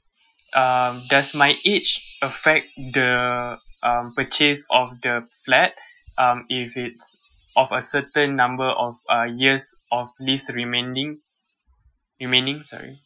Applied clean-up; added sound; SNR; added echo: classical method Wiener filter.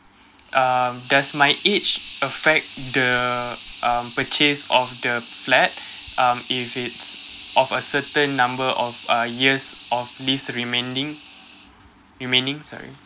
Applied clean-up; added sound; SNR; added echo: none; Hiss; 11 dB; none.